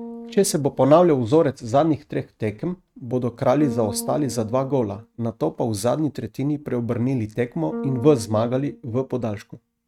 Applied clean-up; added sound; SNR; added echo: neural mask model RNNoise.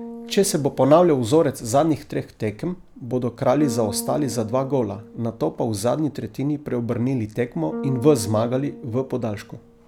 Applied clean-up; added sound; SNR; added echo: none; Bass guitar; 15 dB; none.